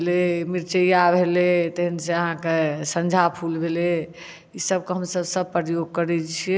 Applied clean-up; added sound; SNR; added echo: none; none; none; none.